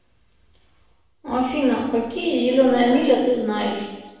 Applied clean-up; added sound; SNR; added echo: none; none; none; reverberation time 1.1 s.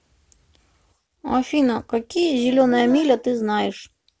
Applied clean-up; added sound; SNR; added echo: none; none; none; none.